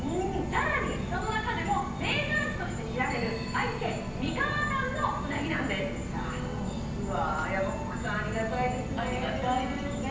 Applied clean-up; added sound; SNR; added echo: none; Insect; 3 dB; reverberation time 0.9 s.